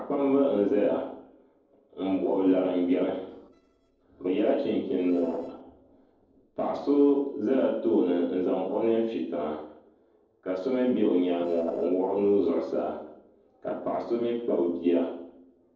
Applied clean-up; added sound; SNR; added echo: neural separator model SepFormer DNS4.